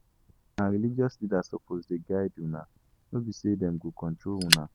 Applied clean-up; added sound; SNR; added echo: none; Fire; 5 dB; none.